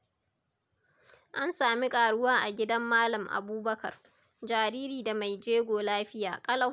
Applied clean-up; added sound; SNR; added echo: none; none; none; none.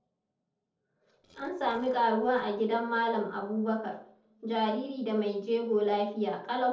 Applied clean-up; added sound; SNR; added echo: neural separator model SepFormer DNS4.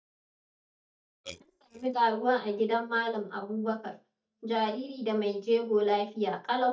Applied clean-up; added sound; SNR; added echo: neural mask model DeepFilterNet 3.